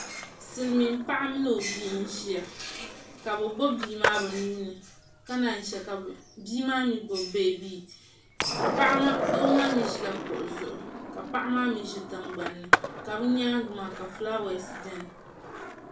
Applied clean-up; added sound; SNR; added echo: none; Skateboard; 4 dB; reverberation time 0.3 s.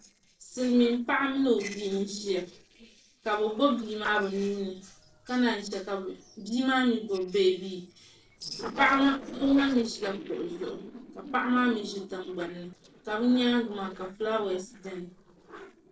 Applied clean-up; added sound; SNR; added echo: neural separator model SepFormer DNS4.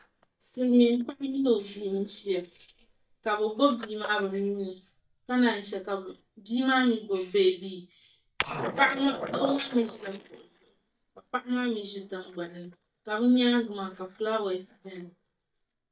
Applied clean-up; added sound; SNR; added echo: neural mask model DeepFilterNet 3.